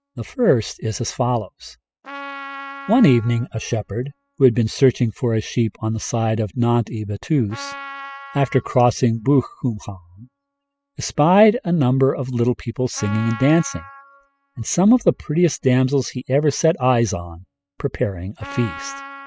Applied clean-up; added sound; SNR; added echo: classical method spectral subtraction.